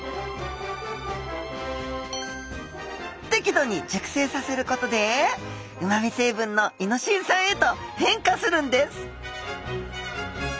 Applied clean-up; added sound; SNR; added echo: none; none; none; none.